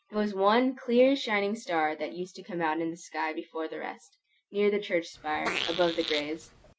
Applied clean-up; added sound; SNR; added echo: none; Fart; 7 dB; none.